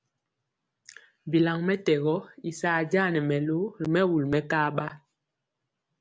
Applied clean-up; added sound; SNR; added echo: none; none; none; none.